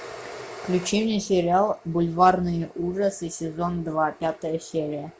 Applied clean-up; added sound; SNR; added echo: none; none; none; none.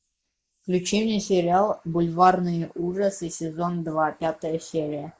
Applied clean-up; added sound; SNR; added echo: neural mask model Resemble Enhance denoiser.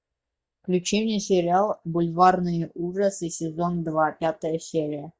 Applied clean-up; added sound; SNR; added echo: neural mask model DeepFilterNet 3.